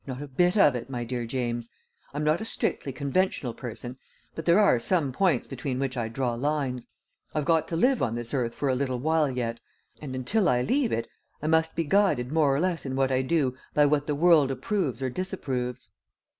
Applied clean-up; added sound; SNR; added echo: none; none; none; none.